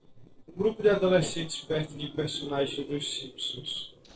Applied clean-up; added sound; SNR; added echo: neural separator model SepFormer DNS4.